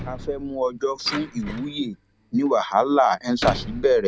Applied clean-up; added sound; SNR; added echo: none; Door; 12 dB; none.